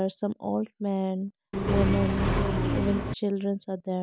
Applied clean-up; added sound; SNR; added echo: none; Accelerating, revving, vroom; -3 dB; none.